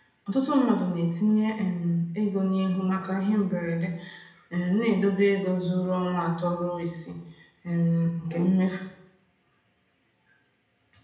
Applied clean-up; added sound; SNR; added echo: none; none; none; reverberation time 0.7 s.